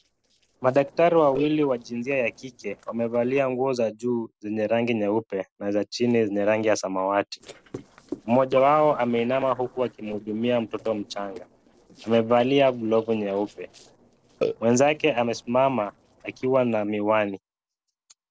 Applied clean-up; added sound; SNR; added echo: neural separator model SepFormer DNS4.